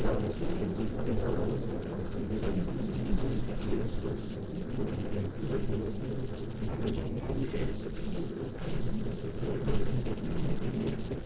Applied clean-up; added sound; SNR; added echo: neural separator model SepFormer DNS4.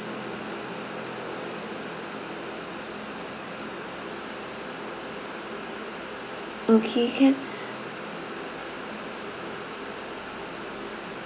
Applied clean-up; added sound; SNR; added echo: none; none; none; none.